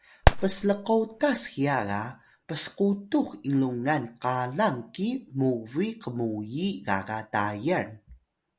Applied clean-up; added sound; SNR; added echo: none; Fireworks; -3 dB; none.